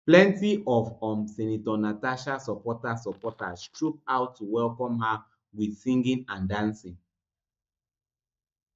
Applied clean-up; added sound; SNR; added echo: neural mask model DeepFilterNet 3.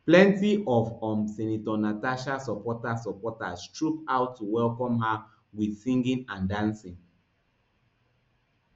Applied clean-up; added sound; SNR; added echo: none; none; none; none.